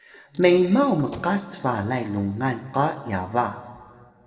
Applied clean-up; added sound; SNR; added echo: neural separator model SepFormer DNS4.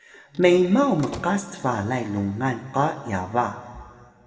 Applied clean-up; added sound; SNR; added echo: none; Squeak / Slam / Wood; 18 dB; reverberation time 2.2 s.